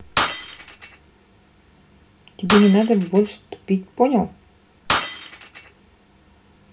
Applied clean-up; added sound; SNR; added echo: none; Shatter; 3 dB; reverberation time 0.3 s.